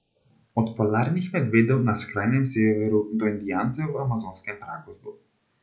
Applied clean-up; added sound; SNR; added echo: none; none; none; none.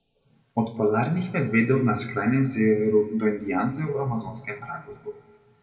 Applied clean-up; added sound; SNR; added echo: none; none; none; reverberation time 1.2 s.